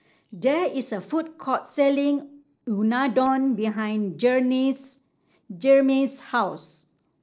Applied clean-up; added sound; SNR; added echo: neural separator model SepFormer DNS4.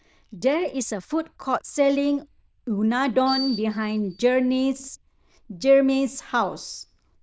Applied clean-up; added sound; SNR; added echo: neural diffusion model UNIVERSE++.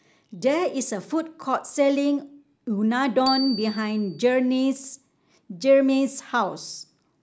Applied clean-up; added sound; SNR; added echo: none; Bicycle bell; 14 dB; none.